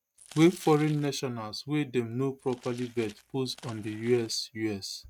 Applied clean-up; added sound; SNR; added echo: neural mask model RNNoise.